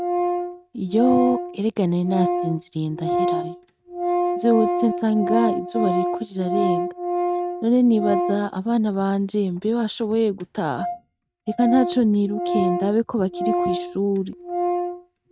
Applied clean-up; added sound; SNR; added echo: neural mask model RNNoise.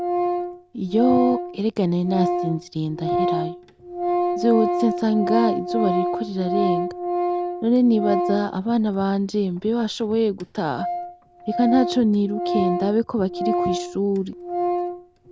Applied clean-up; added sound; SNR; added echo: none; Organ; 3 dB; none.